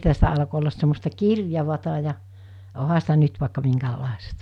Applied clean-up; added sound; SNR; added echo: none; none; none; none.